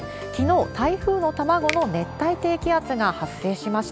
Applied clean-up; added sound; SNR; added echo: none; Finger snapping + Bowed string instrument; 13 dB; none.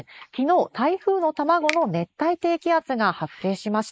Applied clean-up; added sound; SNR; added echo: neural mask model Resemble Enhance denoiser.